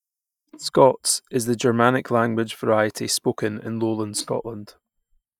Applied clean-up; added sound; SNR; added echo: neural mask model DeepFilterNet 3.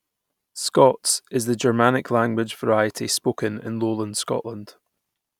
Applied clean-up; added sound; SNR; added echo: none; none; none; none.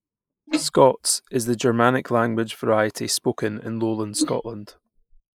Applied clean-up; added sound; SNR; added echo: neural mask model Resemble Enhance denoiser.